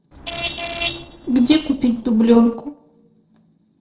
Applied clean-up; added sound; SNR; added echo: neural separator model SepFormer DNS4.